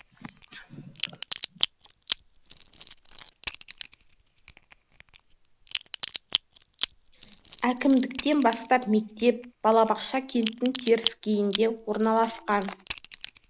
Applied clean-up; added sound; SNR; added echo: none; Crack; 11 dB; none.